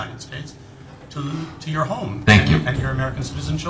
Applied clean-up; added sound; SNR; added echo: none; Sliding door; 15 dB; reverberation time 2.6 s.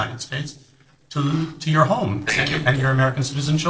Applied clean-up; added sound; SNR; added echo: neural separator model SepFormer DNS4.